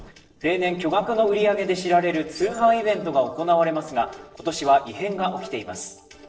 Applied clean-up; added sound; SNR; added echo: neural separator model SepFormer DNS4.